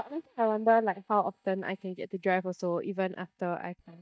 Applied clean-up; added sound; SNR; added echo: neural mask model DeepFilterNet 3.